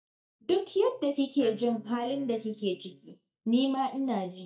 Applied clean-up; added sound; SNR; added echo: neural mask model DeepFilterNet 3.